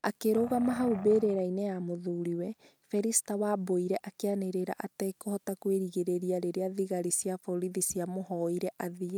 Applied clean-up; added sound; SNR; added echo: neural mask model RNNoise.